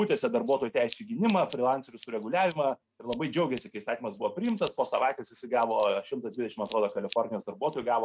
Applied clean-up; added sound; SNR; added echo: neural mask model RNNoise.